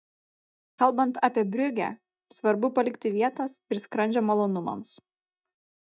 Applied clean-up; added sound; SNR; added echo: neural mask model DeepFilterNet 3.